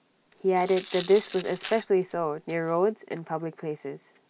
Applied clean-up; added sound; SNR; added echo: none; Tearing; 17 dB; none.